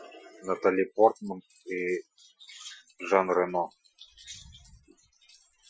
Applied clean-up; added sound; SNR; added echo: classical method Wiener filter.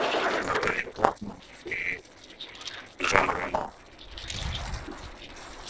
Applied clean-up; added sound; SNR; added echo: neural separator model SepFormer DNS4.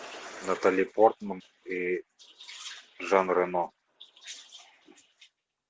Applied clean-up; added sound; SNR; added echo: none; none; none; none.